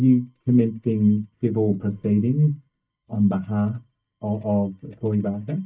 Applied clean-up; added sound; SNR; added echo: neural mask model DeepFilterNet 3.